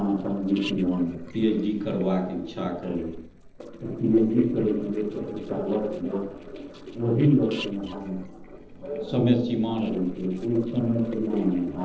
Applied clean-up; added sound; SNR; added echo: neural separator model SepFormer DNS4.